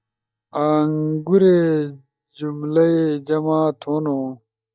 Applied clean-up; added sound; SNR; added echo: neural mask model DeepFilterNet 3.